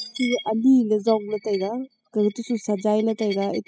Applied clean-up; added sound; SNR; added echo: classical method spectral subtraction.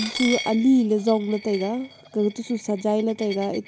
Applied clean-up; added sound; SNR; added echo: none; Coin (dropping); 13 dB; none.